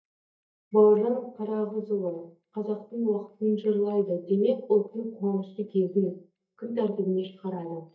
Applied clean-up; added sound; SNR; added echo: neural mask model DeepFilterNet 3.